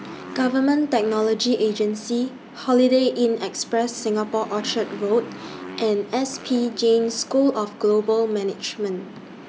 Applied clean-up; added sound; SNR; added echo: none; Motorcycle; 20 dB; none.